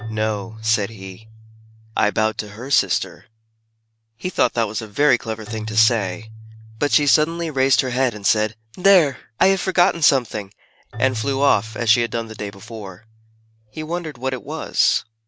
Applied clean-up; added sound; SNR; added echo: none; Keyboard (musical); 14 dB; none.